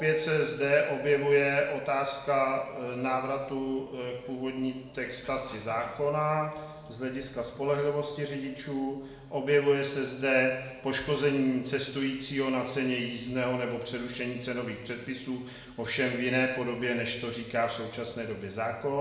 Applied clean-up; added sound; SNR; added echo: none; none; none; reverberation time 0.9 s.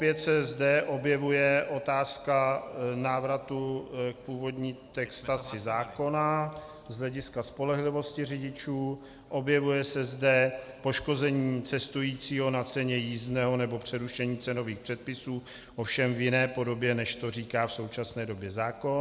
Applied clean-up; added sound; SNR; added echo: none; none; none; none.